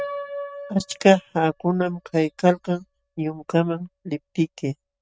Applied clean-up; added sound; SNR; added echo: neural mask model RNNoise.